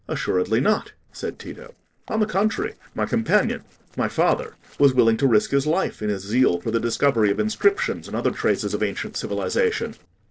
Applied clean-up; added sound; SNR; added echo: neural separator model SepFormer DNS4.